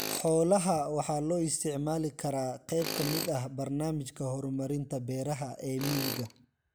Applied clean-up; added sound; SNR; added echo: none; Tools; 11 dB; none.